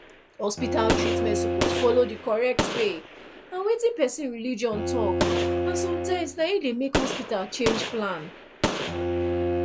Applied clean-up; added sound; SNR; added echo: none; Bowed string instrument + Gunshot, gunfire; 2 dB; none.